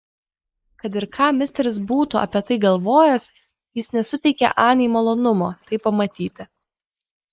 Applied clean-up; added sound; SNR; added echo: neural mask model Resemble Enhance denoiser.